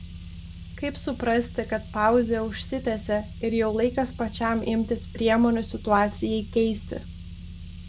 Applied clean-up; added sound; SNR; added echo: none; Car + Alarm; 12 dB; none.